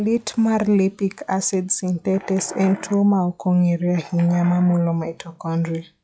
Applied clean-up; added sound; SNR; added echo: classical method log-MMSE.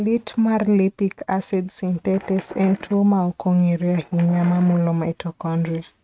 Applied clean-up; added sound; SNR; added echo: neural mask model RNNoise.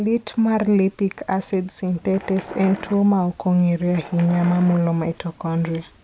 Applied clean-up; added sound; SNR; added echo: none; Wild animals; 18 dB; none.